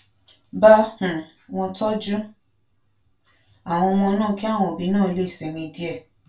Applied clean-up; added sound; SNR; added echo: none; none; none; reverberation time 0.2 s.